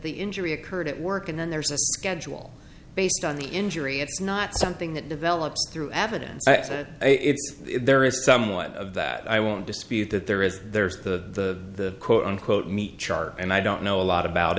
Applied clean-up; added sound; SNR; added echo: none; none; none; none.